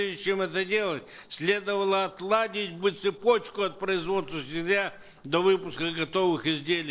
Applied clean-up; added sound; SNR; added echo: neural separator model SepFormer DNS4.